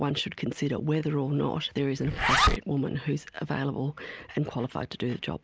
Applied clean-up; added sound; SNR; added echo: none; Zipper (clothing); 0 dB; none.